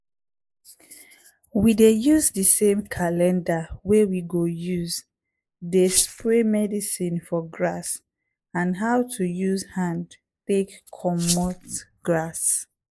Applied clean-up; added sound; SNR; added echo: neural mask model Resemble Enhance denoiser.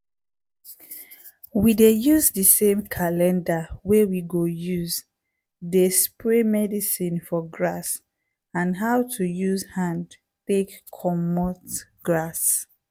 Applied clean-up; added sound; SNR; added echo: none; none; none; none.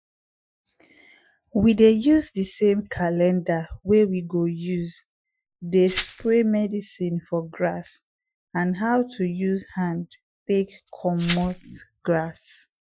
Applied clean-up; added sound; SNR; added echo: classical method Wiener filter.